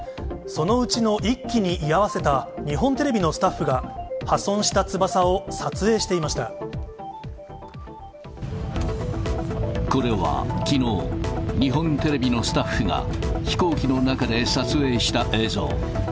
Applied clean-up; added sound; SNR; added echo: none; none; none; none.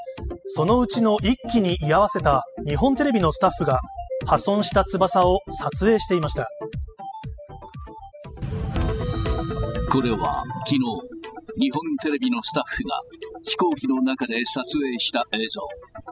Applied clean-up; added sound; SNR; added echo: classical method spectral subtraction.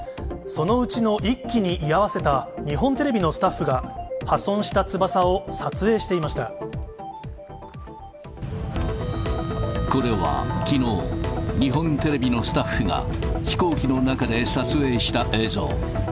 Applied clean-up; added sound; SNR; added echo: none; Harmonica; 17 dB; none.